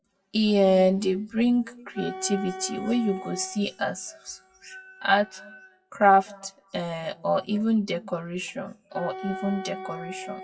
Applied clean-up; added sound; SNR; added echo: classical method WPE with log-MMSE.